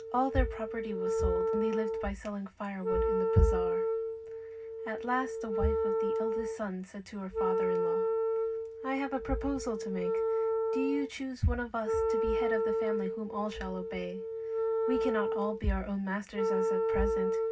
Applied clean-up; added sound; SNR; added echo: none; Wind instrument, woodwind instrument; -2 dB; reverberation time 0.4 s.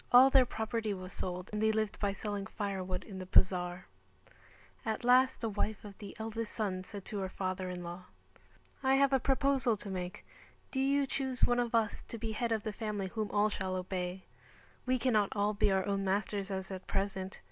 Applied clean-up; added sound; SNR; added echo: none; none; none; none.